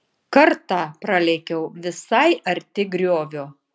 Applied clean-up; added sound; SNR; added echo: none; none; none; none.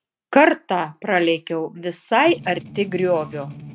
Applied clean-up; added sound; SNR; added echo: neural mask model RNNoise.